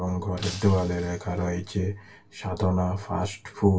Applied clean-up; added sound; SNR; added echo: none; Shatter; 17 dB; reverberation time 0.2 s.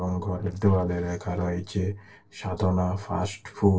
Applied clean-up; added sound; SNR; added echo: neural separator model SepFormer DNS4.